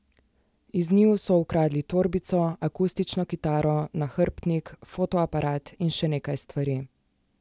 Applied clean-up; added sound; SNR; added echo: none; none; none; none.